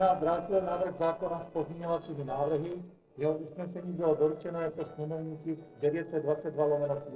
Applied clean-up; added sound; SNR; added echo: neural separator model SepFormer DNS4.